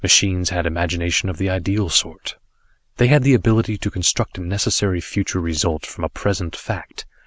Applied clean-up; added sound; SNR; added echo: none; none; none; none.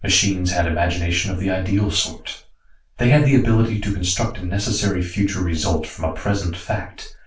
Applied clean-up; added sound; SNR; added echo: none; none; none; reverberation time 0.3 s.